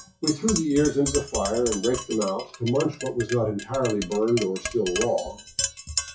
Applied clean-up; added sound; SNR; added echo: classical method WPE with log-MMSE.